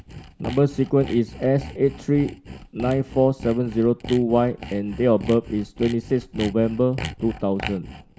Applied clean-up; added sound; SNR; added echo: none; Sawing; 14 dB; none.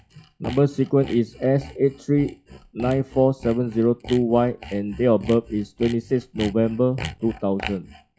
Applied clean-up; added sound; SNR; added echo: classical method log-MMSE.